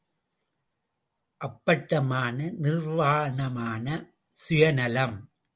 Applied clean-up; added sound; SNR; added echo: none; none; none; none.